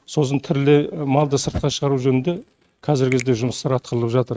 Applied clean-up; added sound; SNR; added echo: neural mask model RNNoise.